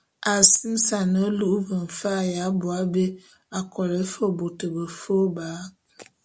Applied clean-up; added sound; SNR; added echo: none; none; none; none.